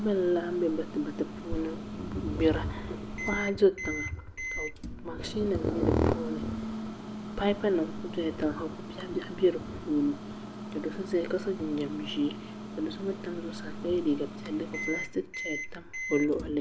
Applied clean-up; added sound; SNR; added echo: none; Microwave oven; 8 dB; reverberation time 0.3 s.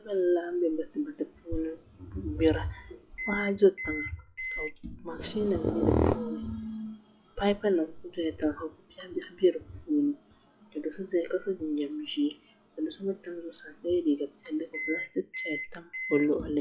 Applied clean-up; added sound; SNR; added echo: classical method WPE with log-MMSE.